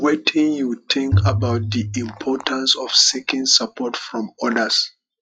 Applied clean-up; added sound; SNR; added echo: classical method log-MMSE.